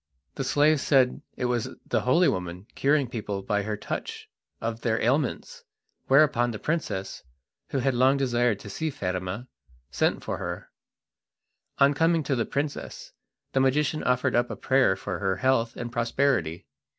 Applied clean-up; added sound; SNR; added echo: none; none; none; none.